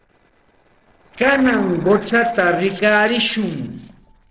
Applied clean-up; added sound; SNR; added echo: neural separator model SepFormer DNS4.